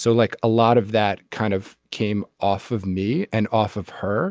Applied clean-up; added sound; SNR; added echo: none; none; none; none.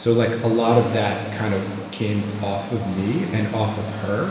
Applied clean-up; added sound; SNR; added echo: none; Engine; 13 dB; reverberation time 1.3 s.